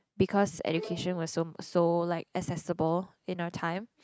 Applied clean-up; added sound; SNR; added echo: neural mask model RNNoise.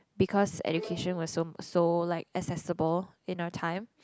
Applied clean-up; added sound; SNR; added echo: none; Bowed string instrument; 15 dB; none.